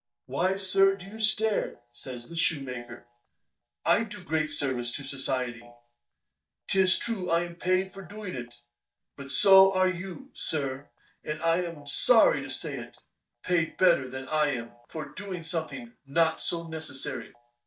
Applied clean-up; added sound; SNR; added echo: neural mask model DeepFilterNet 3.